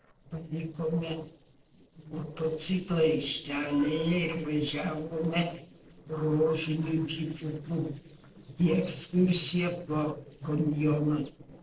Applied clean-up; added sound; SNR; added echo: neural separator model SepFormer DNS4.